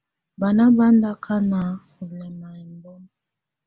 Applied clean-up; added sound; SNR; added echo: none; none; none; none.